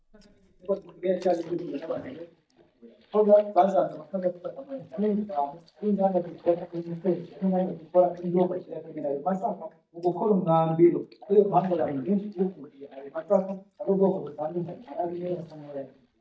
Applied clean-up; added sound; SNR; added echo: neural mask model DeepFilterNet 3.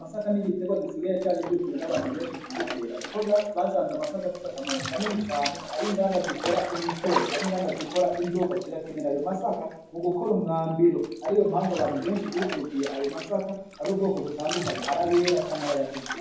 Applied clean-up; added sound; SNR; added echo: none; Bathtub (filling or washing); 10 dB; reverberation time 1.2 s.